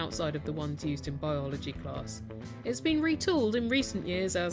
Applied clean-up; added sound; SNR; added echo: none; none; none; none.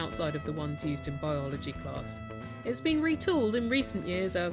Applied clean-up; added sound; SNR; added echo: none; Trumpet; 17 dB; none.